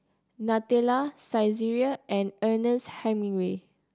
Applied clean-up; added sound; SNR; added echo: none; none; none; none.